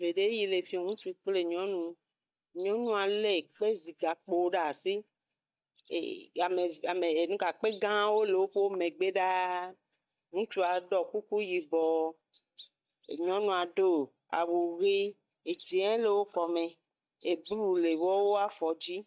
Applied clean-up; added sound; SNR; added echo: neural mask model DeepFilterNet 3.